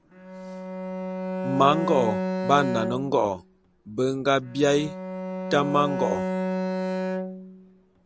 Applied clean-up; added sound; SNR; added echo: none; Bowed string instrument; 4 dB; none.